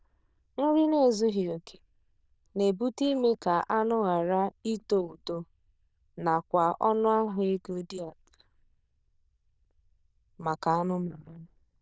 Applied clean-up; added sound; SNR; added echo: neural diffusion model UNIVERSE++.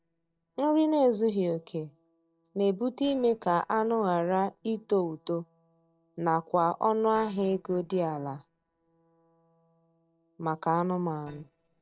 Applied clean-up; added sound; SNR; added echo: neural separator model SepFormer DNS4.